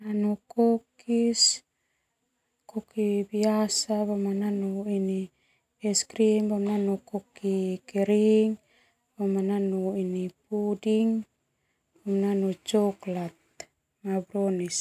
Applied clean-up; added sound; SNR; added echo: none; none; none; none.